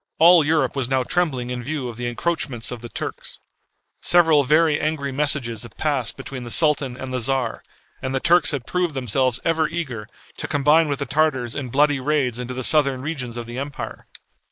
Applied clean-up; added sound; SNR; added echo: neural mask model Resemble Enhance denoiser.